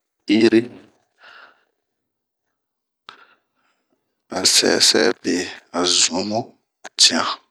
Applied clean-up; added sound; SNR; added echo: none; none; none; none.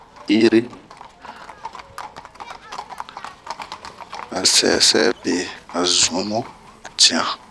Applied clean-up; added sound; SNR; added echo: none; Livestock, farm animals, working animals; 16 dB; none.